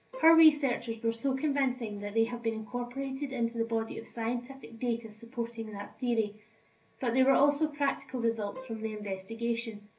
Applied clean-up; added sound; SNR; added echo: none; Bowed string instrument; 18 dB; reverberation time 0.3 s.